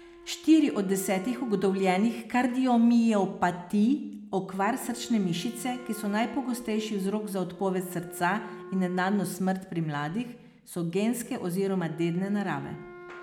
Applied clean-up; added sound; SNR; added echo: none; Wind instrument, woodwind instrument; 19 dB; none.